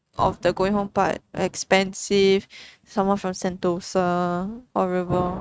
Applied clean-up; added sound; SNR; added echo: neural mask model RNNoise.